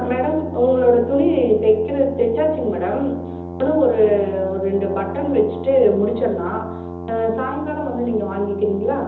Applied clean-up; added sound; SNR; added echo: none; Brass instrument; 11 dB; reverberation time 0.7 s.